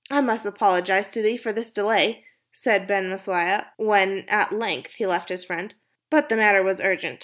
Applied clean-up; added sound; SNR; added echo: none; none; none; none.